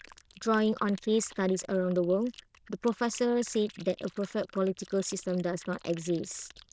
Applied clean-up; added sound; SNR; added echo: neural diffusion model UNIVERSE++.